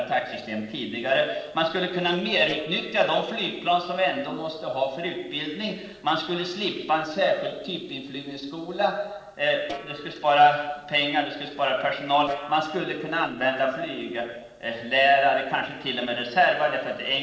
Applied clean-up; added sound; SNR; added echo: neural separator model SepFormer DNS4.